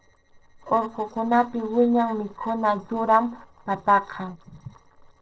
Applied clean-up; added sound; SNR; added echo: neural separator model SepFormer DNS4.